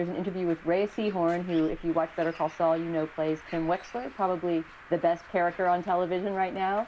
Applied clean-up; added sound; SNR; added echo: none; Bird; 19 dB; none.